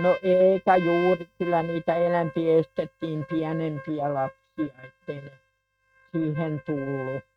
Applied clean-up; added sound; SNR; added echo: neural mask model RNNoise.